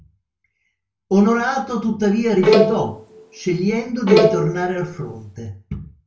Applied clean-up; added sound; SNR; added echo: none; Bowed string instrument; -1 dB; reverberation time 0.3 s.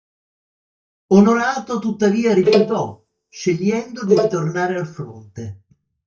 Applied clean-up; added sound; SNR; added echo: neural mask model DeepFilterNet 3.